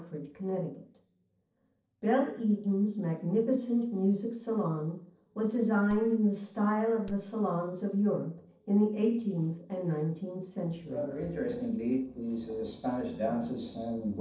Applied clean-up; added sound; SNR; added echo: neural separator model SepFormer DNS4.